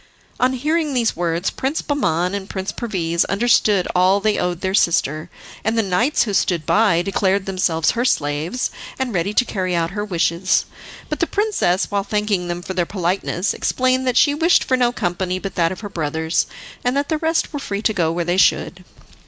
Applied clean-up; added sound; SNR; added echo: none; none; none; none.